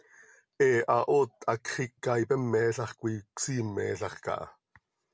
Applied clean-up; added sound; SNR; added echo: none; none; none; none.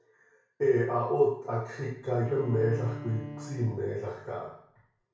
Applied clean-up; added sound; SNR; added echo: none; Bowed string instrument; 13 dB; reverberation time 0.6 s.